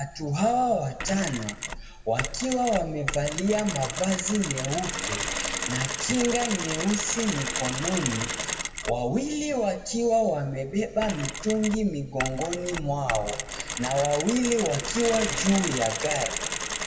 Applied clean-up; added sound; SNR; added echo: none; Mechanisms; 5 dB; reverberation time 1.1 s.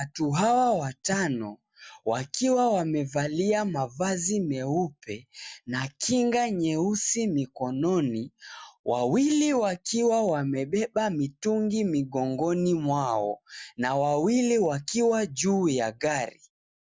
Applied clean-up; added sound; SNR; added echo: none; none; none; none.